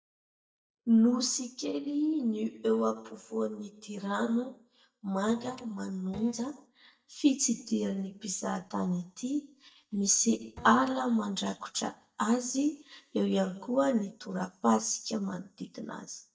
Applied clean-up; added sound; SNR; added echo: neural mask model DeepFilterNet 3.